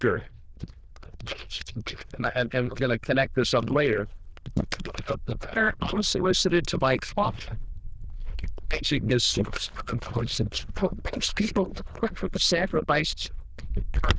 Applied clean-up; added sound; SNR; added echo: neural diffusion model UNIVERSE++.